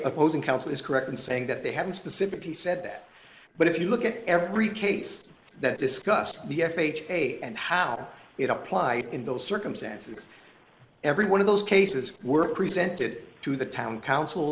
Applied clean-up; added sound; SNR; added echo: neural separator model SepFormer DNS4.